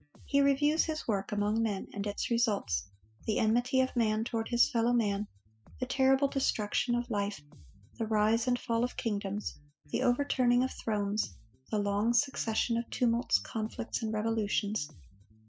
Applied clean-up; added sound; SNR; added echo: classical method spectral subtraction.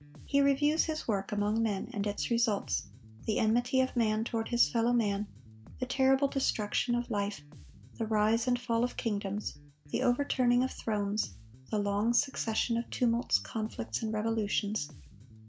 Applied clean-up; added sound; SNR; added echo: none; Bass guitar; 20 dB; none.